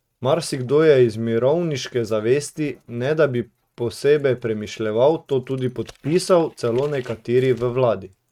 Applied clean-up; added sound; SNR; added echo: neural mask model RNNoise.